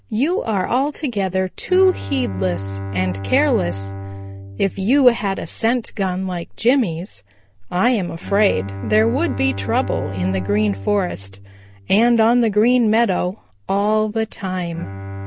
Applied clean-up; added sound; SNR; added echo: none; Bowed string instrument; 11 dB; none.